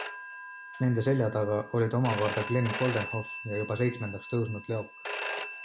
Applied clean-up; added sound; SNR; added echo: none; Telephone; 2 dB; none.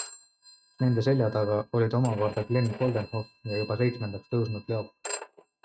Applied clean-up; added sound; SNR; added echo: neural mask model RNNoise.